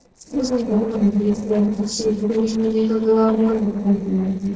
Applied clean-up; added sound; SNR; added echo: neural separator model SepFormer DNS4.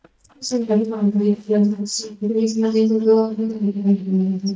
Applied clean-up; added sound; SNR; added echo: neural mask model DeepFilterNet 3.